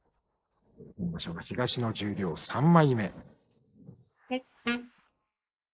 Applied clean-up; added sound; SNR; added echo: neural mask model Resemble Enhance denoiser.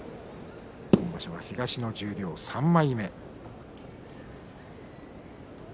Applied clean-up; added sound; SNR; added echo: none; none; none; none.